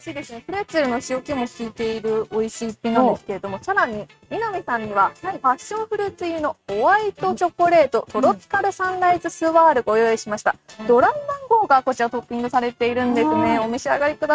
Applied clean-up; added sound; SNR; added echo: neural mask model RNNoise.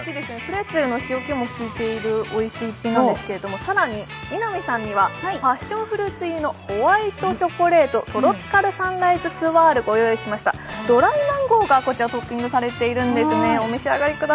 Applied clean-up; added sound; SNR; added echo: none; none; none; none.